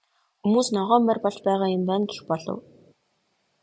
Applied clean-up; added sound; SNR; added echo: none; none; none; none.